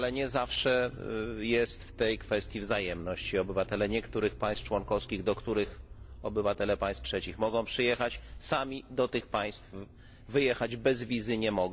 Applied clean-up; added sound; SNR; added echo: none; Motor vehicle (road); 15 dB; none.